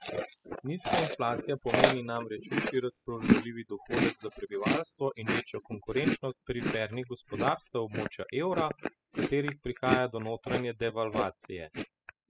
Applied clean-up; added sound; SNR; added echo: classical method spectral subtraction.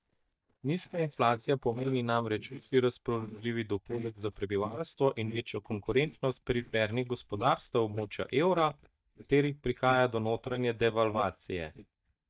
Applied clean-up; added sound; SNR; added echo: neural mask model DeepFilterNet 3.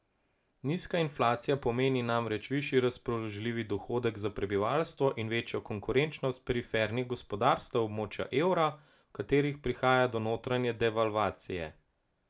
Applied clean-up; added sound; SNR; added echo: none; none; none; none.